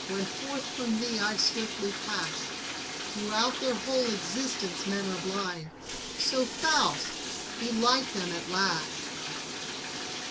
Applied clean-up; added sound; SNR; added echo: none; Bathtub (filling or washing); 5 dB; none.